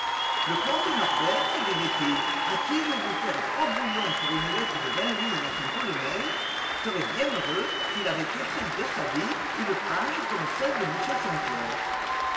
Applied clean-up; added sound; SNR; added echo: none; Applause / Cheering; -3 dB; reverberation time 2.6 s.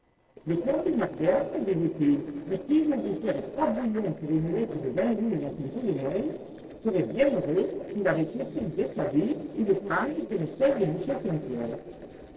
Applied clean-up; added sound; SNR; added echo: neural separator model SepFormer DNS4.